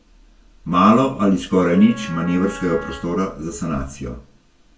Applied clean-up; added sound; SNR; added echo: none; Wind instrument, woodwind instrument; 16 dB; reverberation time 0.2 s.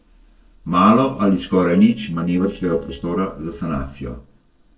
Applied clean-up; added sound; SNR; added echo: neural separator model SepFormer DNS4.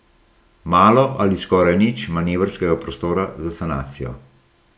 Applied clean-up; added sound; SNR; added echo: none; none; none; none.